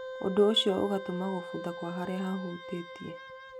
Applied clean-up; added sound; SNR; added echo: none; Wind instrument, woodwind instrument; 10 dB; none.